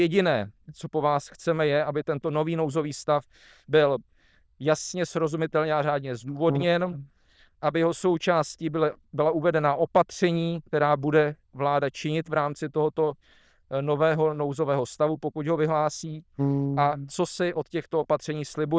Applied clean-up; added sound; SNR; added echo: neural diffusion model UNIVERSE++.